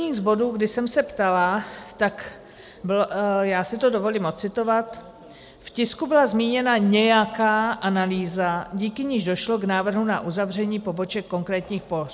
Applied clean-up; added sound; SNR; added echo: none; none; none; none.